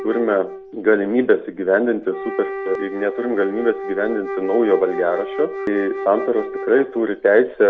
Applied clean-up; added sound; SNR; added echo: none; Wind instrument, woodwind instrument; 10 dB; none.